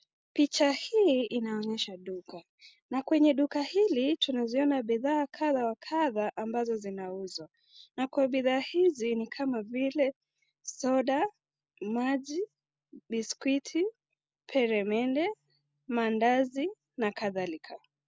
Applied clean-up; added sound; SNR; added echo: none; none; none; none.